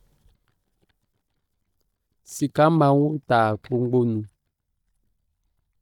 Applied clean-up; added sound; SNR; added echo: neural mask model DeepFilterNet 3.